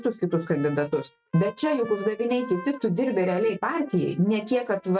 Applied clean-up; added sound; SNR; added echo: neural mask model RNNoise.